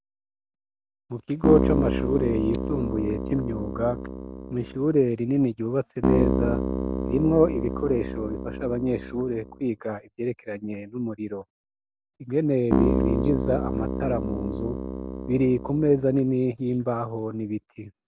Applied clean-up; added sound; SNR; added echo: none; Keyboard (musical); 1 dB; none.